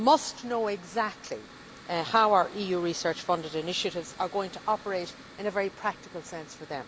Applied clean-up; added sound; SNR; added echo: none; Mechanical fan; 19 dB; none.